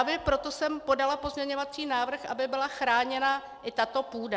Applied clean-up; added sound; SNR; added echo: none; none; none; none.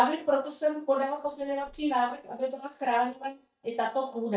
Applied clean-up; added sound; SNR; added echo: neural mask model DeepFilterNet 3.